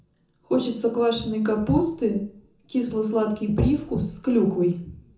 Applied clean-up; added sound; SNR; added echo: none; none; none; reverberation time 0.6 s.